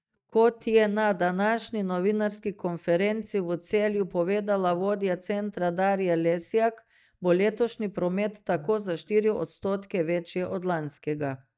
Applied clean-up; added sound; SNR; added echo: neural mask model DeepFilterNet 3.